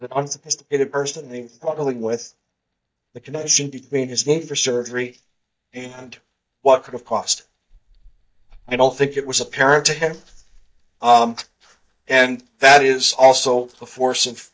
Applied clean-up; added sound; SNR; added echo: neural mask model DeepFilterNet 3.